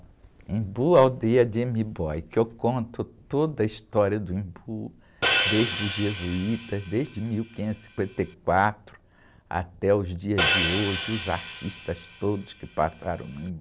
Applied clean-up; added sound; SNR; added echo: none; Hi-hat; 0 dB; none.